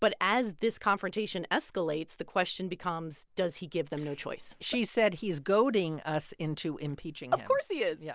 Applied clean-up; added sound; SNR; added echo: none; none; none; none.